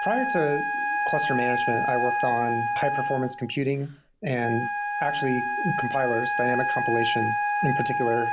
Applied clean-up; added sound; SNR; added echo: none; Wind instrument, woodwind instrument; -1 dB; none.